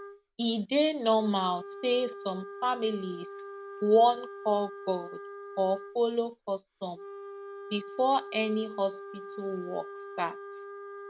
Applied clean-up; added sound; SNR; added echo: none; Wind instrument, woodwind instrument; 13 dB; none.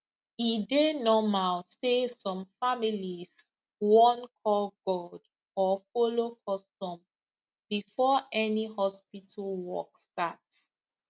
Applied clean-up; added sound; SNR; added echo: none; none; none; none.